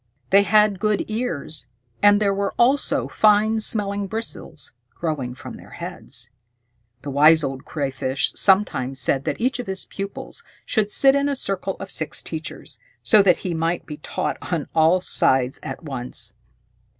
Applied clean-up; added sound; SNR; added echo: none; none; none; none.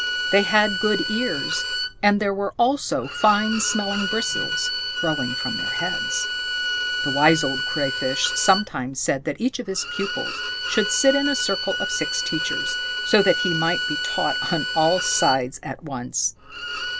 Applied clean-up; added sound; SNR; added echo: none; Bowed string instrument; 3 dB; none.